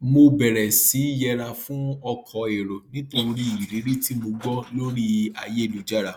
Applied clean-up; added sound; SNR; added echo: neural mask model Resemble Enhance denoiser.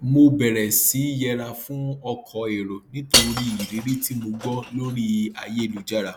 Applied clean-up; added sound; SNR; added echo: none; Shatter / Crushing; 4 dB; none.